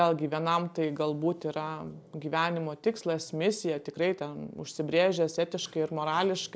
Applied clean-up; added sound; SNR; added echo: none; none; none; none.